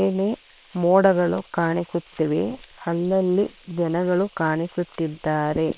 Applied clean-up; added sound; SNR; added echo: neural separator model SepFormer WHAM!.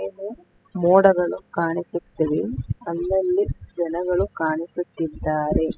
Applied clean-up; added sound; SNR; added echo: classical method spectral subtraction.